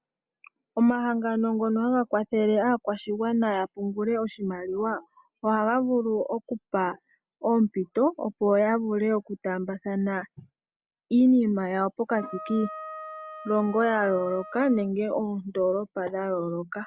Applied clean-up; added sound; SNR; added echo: none; Wind instrument, woodwind instrument; 14 dB; none.